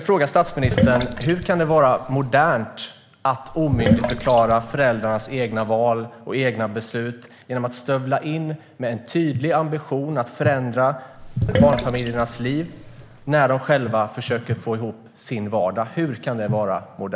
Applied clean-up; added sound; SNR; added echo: none; Sink (filling or washing); 3 dB; none.